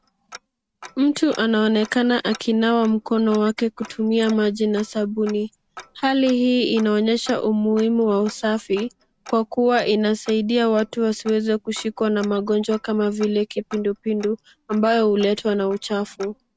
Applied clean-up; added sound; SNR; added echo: neural mask model RNNoise.